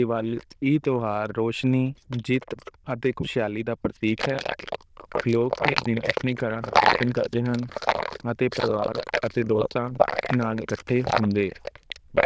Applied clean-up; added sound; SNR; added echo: neural diffusion model UNIVERSE++.